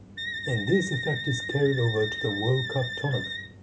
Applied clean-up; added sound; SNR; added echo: none; Wind instrument, woodwind instrument; 6 dB; none.